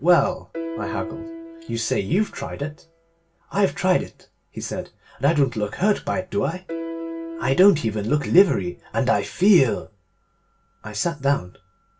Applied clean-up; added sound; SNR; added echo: none; Piano; 12 dB; reverberation time 0.2 s.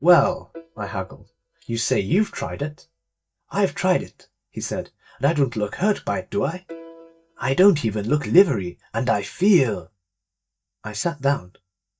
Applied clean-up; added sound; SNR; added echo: neural mask model DeepFilterNet 3.